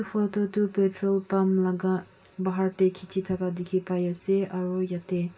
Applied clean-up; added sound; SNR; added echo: none; none; none; reverberation time 0.2 s.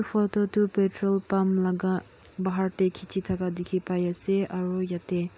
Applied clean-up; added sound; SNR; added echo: none; none; none; none.